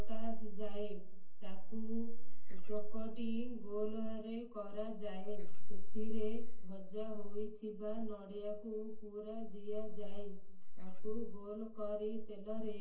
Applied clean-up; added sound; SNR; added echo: neural separator model SepFormer DNS4.